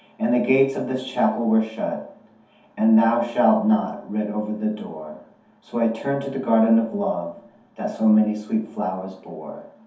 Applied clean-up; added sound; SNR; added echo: none; none; none; reverberation time 0.6 s.